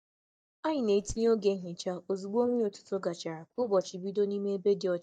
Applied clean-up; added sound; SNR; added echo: neural mask model DeepFilterNet 3.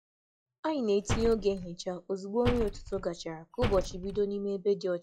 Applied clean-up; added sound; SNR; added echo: classical method log-MMSE.